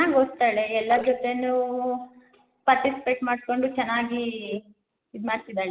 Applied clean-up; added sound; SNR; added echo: neural separator model SepFormer DNS4.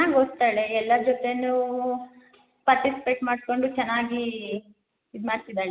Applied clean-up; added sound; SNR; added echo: none; none; none; none.